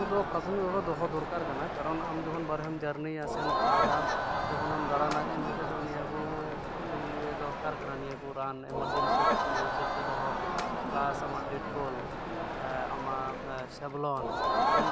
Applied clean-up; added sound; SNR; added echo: none; Crowd; -3 dB; none.